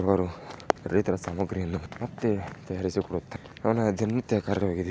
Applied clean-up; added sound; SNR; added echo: none; none; none; none.